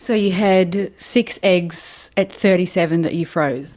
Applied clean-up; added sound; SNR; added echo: none; none; none; none.